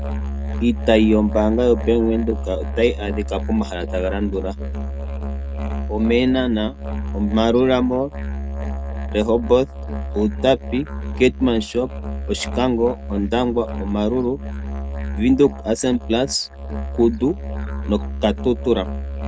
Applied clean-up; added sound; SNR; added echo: neural mask model RNNoise.